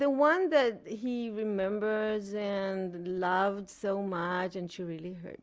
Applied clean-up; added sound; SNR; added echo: none; none; none; none.